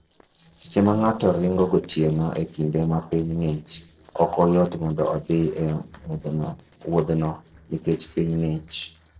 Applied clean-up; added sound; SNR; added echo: neural separator model SepFormer DNS4.